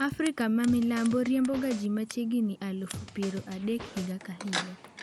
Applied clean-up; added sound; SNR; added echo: none; Scissors + Scratching (performance technique); 13 dB; none.